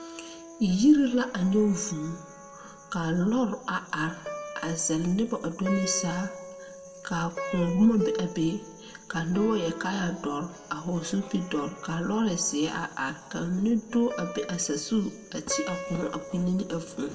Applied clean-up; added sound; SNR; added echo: none; Plucked string instrument; 12 dB; reverberation time 1.9 s.